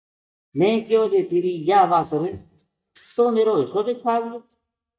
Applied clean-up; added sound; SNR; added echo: neural mask model DeepFilterNet 3.